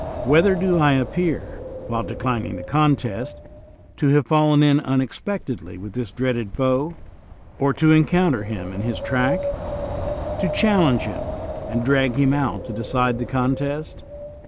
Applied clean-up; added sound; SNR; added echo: none; Wind; 10 dB; none.